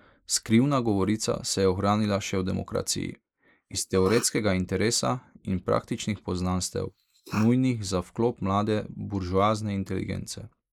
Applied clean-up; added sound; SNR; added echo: neural mask model Resemble Enhance denoiser.